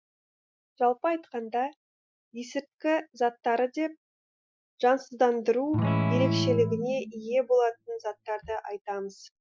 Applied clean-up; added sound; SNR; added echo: classical method Wiener filter.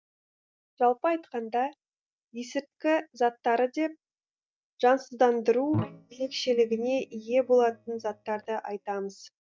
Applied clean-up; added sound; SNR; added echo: neural mask model DeepFilterNet 3.